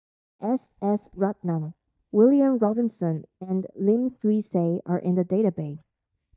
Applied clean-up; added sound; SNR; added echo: neural mask model DeepFilterNet 3.